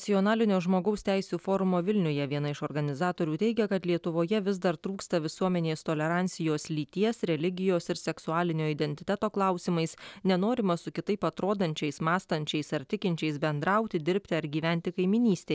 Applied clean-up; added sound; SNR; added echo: none; none; none; none.